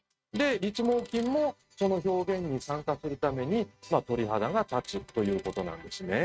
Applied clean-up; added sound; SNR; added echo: neural mask model RNNoise.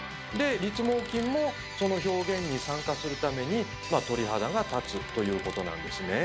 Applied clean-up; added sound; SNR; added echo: none; Typewriter; 20 dB; none.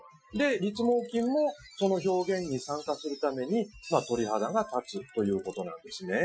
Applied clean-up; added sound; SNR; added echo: classical method Wiener filter.